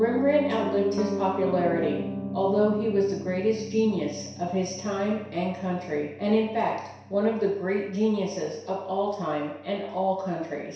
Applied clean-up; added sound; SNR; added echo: none; Piano; 9 dB; reverberation time 0.7 s.